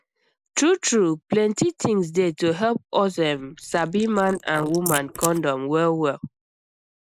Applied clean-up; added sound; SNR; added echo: neural mask model Resemble Enhance denoiser.